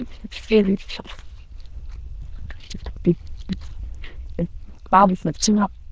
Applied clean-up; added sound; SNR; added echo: neural diffusion model UNIVERSE++.